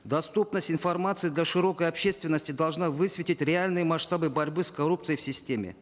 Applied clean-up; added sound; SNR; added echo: none; none; none; none.